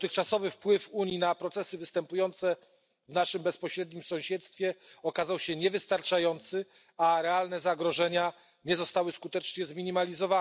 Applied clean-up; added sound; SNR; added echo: none; none; none; none.